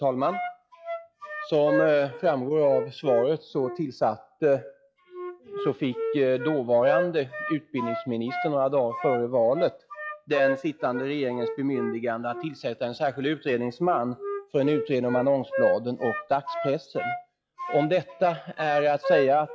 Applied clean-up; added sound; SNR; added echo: classical method log-MMSE.